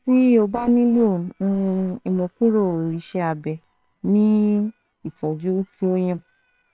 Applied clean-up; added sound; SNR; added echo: neural separator model SepFormer WHAM!.